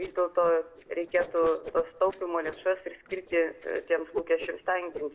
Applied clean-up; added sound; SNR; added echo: neural separator model SepFormer DNS4.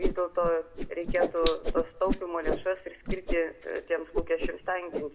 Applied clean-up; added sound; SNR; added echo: none; Whoosh, swoosh, swish; 2 dB; reverberation time 0.7 s.